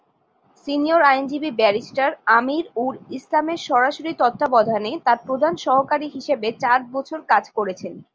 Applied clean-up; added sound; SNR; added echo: none; none; none; none.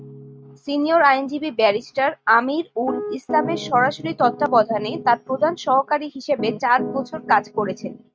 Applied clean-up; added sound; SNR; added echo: neural mask model RNNoise.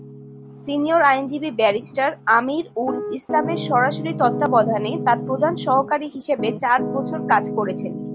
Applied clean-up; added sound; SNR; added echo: none; Piano; 8 dB; none.